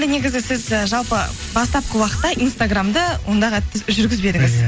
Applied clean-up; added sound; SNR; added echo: none; Dishes, pots, and pans; 18 dB; none.